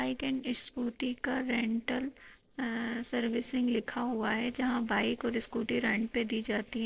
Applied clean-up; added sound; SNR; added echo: neural separator model SepFormer DNS4.